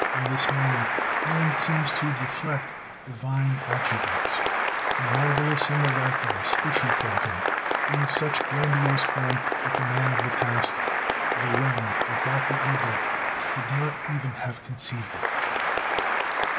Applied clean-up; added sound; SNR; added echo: none; Applause; -3 dB; none.